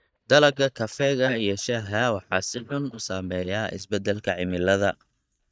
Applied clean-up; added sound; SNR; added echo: neural mask model DeepFilterNet 3.